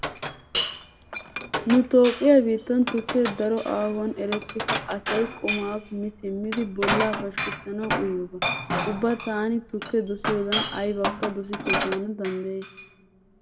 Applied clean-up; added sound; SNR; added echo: none; Glass; 5 dB; reverberation time 0.7 s.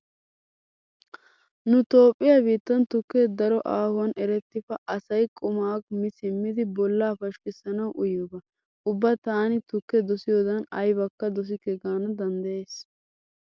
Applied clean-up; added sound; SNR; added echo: none; none; none; none.